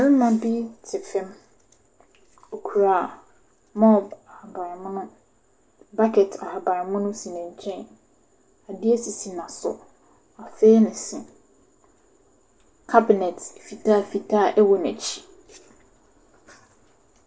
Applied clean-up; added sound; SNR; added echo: none; none; none; none.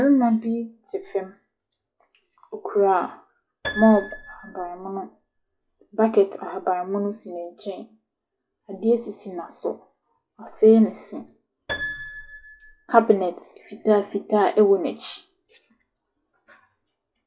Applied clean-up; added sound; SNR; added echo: classical method log-MMSE.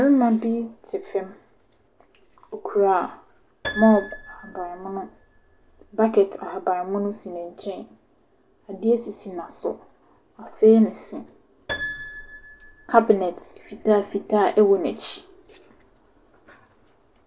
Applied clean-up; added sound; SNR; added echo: none; Piano; 13 dB; none.